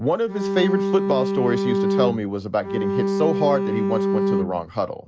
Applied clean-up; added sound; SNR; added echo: none; Bowed string instrument; -1 dB; none.